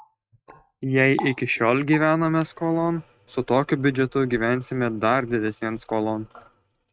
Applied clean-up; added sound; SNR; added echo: neural mask model RNNoise.